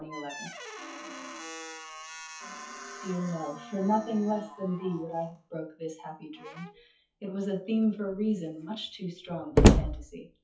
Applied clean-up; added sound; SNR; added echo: classical method WPE with log-MMSE.